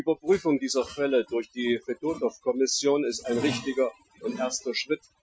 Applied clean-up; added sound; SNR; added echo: classical method Wiener filter.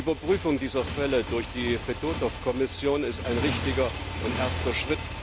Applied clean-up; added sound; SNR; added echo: none; Motorcycle; 5 dB; none.